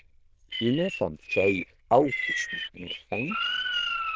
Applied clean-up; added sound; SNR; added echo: neural diffusion model UNIVERSE++.